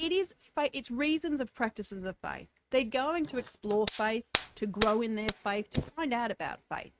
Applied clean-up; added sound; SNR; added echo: neural mask model RNNoise.